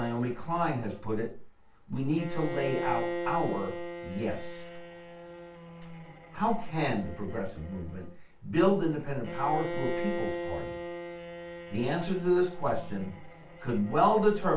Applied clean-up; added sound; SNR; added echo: none; Bowed string instrument; 9 dB; reverberation time 0.3 s.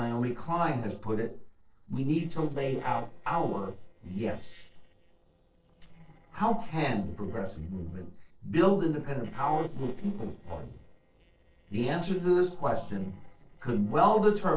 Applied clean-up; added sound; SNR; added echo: neural separator model SepFormer DNS4.